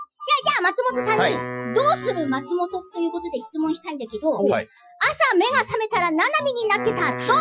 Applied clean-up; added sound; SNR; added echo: classical method Wiener filter.